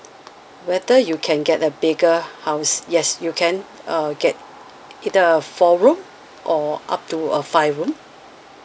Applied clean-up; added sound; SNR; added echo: none; none; none; none.